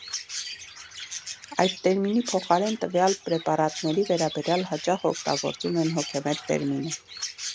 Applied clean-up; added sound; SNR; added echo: none; Chirp, tweet; 11 dB; none.